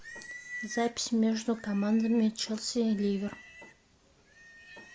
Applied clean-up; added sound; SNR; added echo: none; Livestock, farm animals, working animals; 17 dB; none.